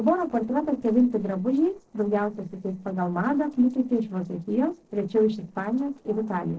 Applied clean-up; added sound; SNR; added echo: neural separator model SepFormer DNS4.